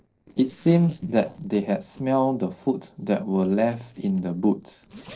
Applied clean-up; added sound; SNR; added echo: neural separator model SepFormer DNS4.